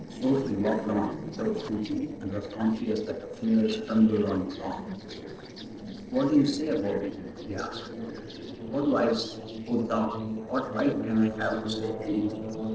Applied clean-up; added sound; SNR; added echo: neural separator model SepFormer DNS4.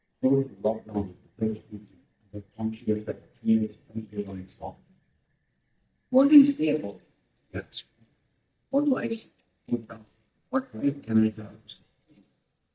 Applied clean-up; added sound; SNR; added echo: neural mask model DeepFilterNet 3.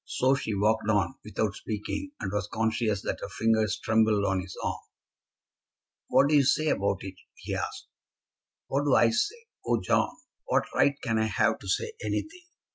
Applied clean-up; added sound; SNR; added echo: none; none; none; none.